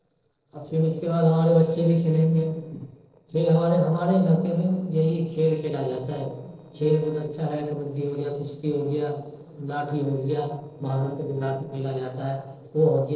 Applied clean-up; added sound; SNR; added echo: neural separator model SepFormer DNS4.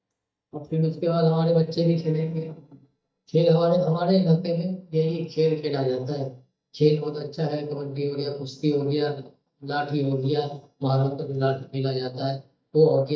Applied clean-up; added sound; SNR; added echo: neural mask model DeepFilterNet 3.